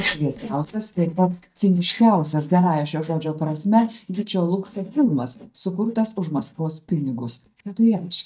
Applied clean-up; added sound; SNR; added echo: neural mask model DeepFilterNet 3.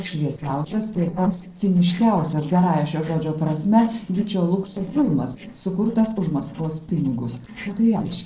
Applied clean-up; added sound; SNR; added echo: neural separator model SepFormer DNS4.